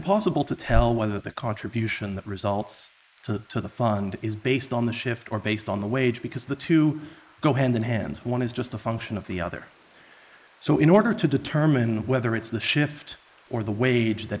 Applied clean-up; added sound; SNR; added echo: neural mask model Resemble Enhance denoiser.